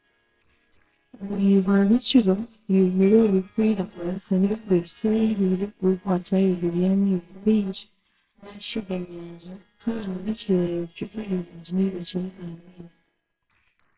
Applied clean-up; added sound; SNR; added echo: neural separator model SepFormer WHAMR!.